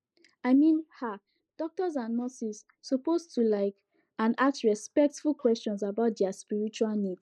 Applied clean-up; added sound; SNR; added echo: neural mask model Resemble Enhance denoiser.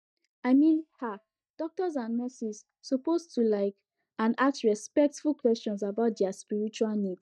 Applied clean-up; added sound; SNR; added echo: neural mask model DeepFilterNet 3.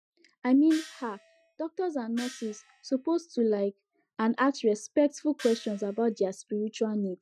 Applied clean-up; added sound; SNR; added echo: classical method Wiener filter.